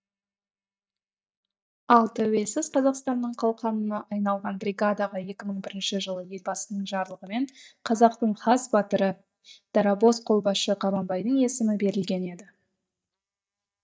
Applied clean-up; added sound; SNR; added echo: neural mask model DeepFilterNet 3.